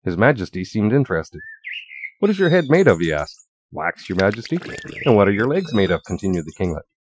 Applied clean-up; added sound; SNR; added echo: classical method Wiener filter.